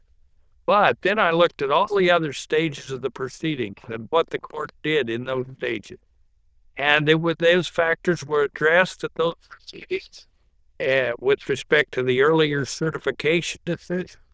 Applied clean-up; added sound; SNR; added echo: neural diffusion model UNIVERSE++.